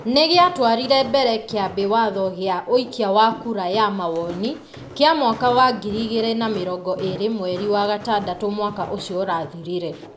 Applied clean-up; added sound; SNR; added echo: none; Walk, footsteps; 17 dB; none.